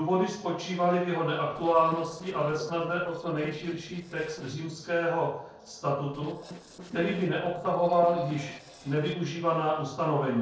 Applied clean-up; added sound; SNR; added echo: neural separator model SepFormer DNS4.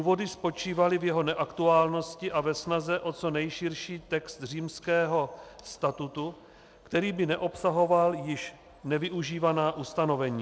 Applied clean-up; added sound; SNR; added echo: none; none; none; none.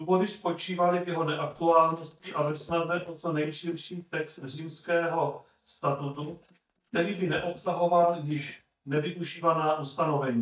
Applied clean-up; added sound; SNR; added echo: neural mask model DeepFilterNet 3.